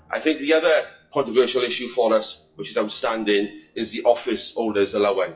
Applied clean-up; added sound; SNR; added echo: classical method WPE with log-MMSE.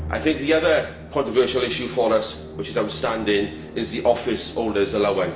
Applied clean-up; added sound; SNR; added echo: none; Musical instrument; 13 dB; reverberation time 0.7 s.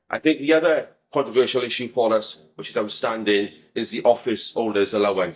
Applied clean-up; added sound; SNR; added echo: neural mask model DeepFilterNet 3.